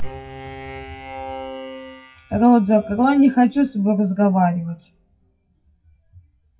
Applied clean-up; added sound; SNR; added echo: classical method WPE with log-MMSE.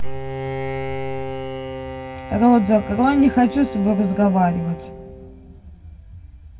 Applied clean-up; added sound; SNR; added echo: none; Bowed string instrument; 10 dB; reverberation time 2.0 s.